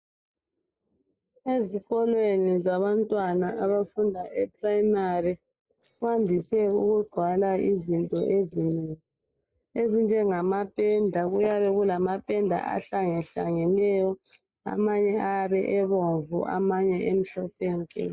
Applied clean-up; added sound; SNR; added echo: neural mask model Resemble Enhance denoiser.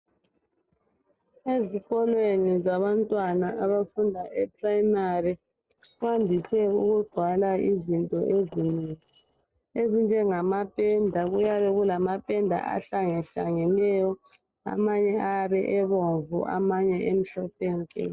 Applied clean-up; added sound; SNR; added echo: neural separator model SepFormer DNS4.